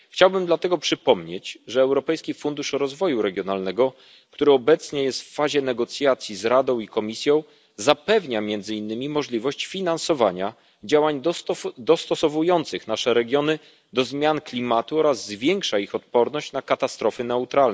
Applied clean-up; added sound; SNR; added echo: none; none; none; none.